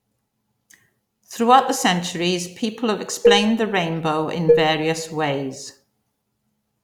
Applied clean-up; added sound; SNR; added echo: none; Dishes, pots, and pans; -1 dB; none.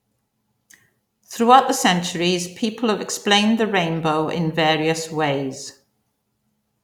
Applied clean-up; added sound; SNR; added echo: none; none; none; none.